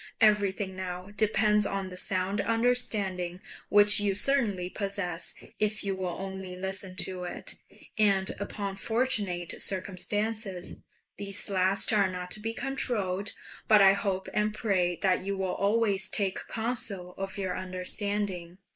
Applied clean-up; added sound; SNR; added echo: neural mask model Resemble Enhance denoiser.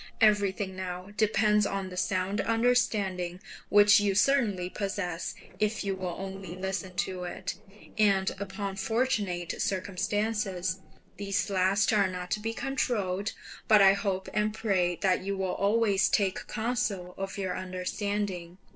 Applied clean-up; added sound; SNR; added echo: neural separator model SepFormer DNS4.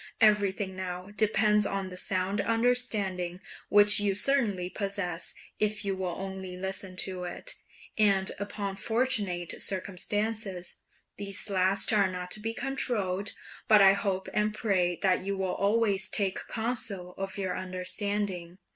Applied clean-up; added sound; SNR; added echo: none; none; none; none.